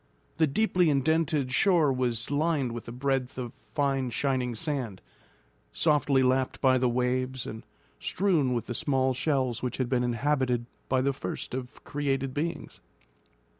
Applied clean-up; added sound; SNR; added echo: none; none; none; none.